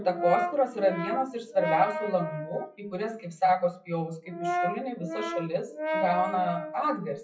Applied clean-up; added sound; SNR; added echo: classical method WPE with log-MMSE.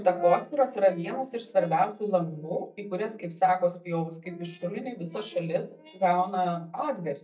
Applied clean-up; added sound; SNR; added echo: neural mask model DeepFilterNet 3.